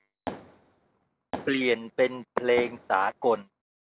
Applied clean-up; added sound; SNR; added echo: none; Fireworks; 13 dB; none.